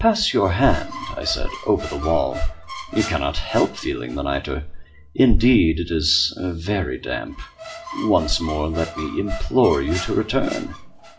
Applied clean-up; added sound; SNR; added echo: none; Squeak; 15 dB; reverberation time 0.4 s.